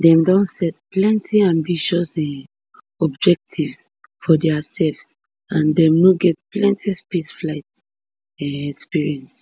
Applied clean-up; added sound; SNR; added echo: none; none; none; none.